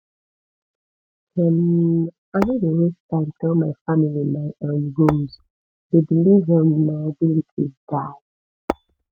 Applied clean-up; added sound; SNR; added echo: neural mask model RNNoise.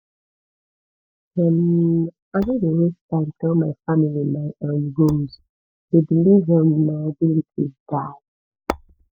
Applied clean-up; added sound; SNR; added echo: neural mask model DeepFilterNet 3.